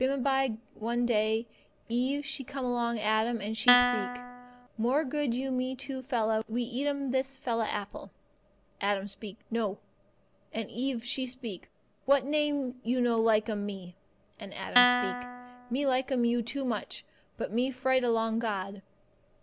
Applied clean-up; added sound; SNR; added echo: none; Guitar; -4 dB; none.